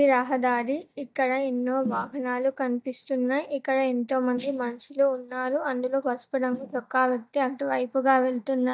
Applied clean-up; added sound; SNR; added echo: neural mask model DeepFilterNet 3.